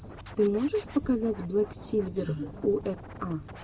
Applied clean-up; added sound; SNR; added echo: none; Scratching (performance technique); 17 dB; none.